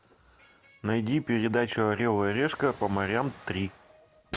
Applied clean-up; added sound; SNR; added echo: none; Explosion; 18 dB; none.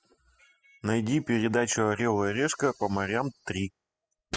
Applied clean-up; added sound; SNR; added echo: classical method spectral subtraction.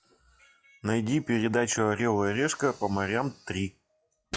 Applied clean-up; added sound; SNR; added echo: classical method log-MMSE.